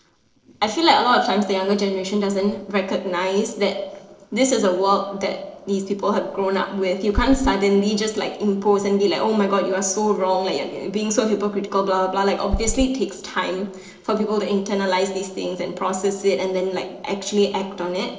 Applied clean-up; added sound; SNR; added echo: neural separator model SepFormer DNS4.